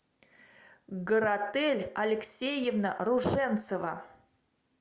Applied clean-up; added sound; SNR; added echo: none; none; none; none.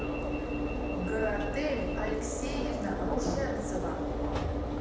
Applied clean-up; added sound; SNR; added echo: none; Alarm / Engine / Train; -4 dB; reverberation time 0.8 s.